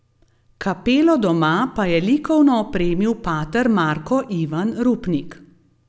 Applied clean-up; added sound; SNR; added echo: none; none; none; none.